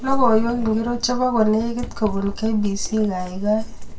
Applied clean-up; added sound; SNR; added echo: none; Sliding door; 19 dB; reverberation time 0.2 s.